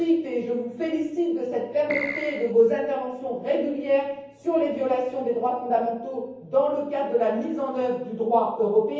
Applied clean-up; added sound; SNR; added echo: none; Keyboard (musical); 6 dB; reverberation time 0.9 s.